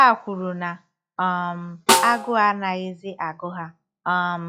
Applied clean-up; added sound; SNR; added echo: classical method log-MMSE.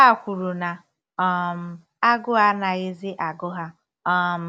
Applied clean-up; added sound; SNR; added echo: none; none; none; none.